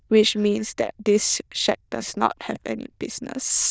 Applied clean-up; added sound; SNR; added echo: neural diffusion model UNIVERSE++.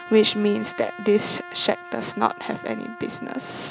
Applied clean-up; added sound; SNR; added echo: none; Trumpet; 16 dB; none.